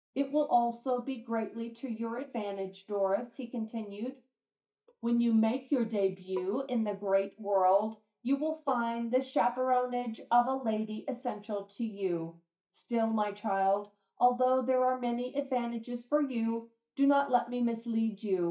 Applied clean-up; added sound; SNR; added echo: neural mask model DeepFilterNet 3.